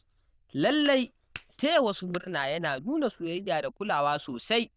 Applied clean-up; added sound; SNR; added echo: neural diffusion model UNIVERSE++.